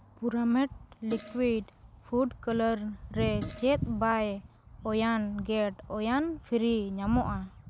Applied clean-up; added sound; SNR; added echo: none; Fart; 19 dB; none.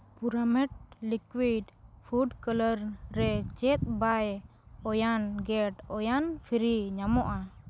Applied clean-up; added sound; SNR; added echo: none; none; none; none.